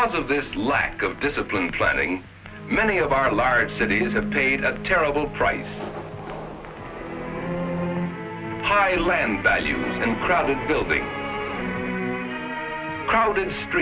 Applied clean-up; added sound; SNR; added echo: none; Subway, metro, underground; 13 dB; none.